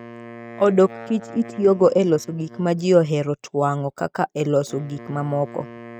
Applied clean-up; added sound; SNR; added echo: neural mask model RNNoise.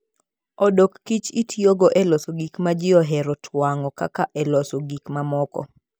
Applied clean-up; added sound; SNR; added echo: none; none; none; none.